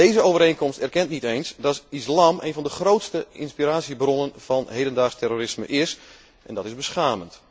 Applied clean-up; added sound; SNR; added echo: none; none; none; none.